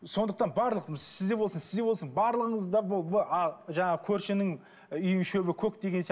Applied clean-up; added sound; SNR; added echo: none; none; none; reverberation time 0.4 s.